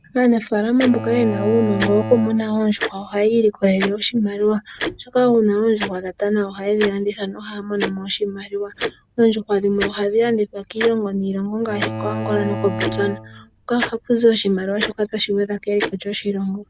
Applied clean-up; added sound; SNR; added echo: none; Bowed string instrument + Tick-tock; 10 dB; none.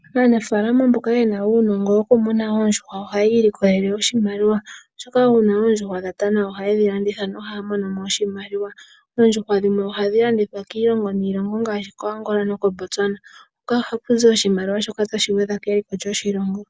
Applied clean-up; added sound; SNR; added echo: none; none; none; none.